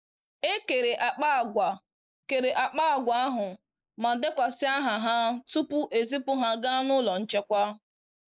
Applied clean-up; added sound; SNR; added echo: neural mask model Resemble Enhance denoiser.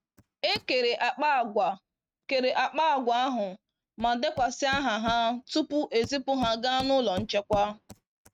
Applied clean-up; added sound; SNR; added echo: neural mask model RNNoise.